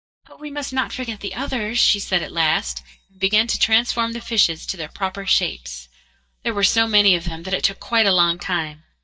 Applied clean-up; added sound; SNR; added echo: neural mask model DeepFilterNet 3.